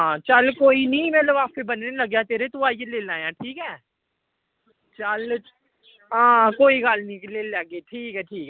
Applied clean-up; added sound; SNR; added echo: none; none; none; none.